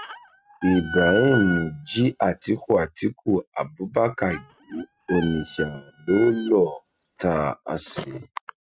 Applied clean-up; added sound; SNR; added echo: neural mask model RNNoise.